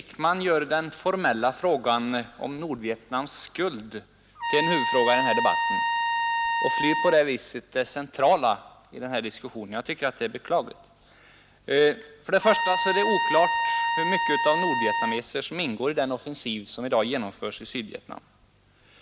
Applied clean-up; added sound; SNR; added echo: none; Trumpet; -1 dB; none.